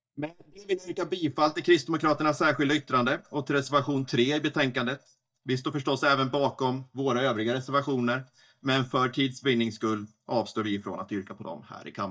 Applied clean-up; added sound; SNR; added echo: neural mask model DeepFilterNet 3.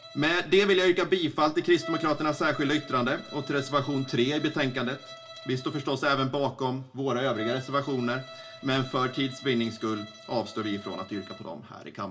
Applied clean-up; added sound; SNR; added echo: none; Bowed string instrument; 18 dB; reverberation time 0.2 s.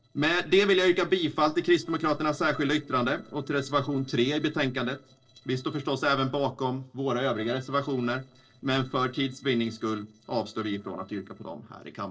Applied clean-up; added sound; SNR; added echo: neural separator model SepFormer DNS4.